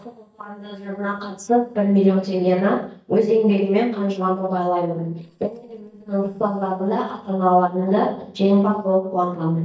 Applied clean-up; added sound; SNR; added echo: neural mask model DeepFilterNet 3.